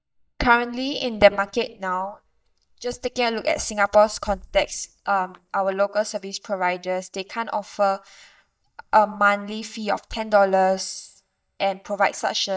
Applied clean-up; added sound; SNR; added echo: neural mask model DeepFilterNet 3.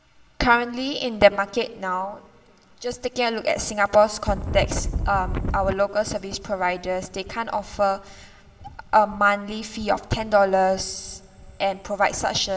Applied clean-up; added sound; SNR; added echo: none; Wind; 2 dB; reverberation time 1.3 s.